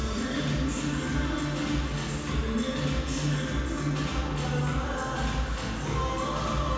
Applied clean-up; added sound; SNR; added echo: none; none; none; reverberation time 2.1 s.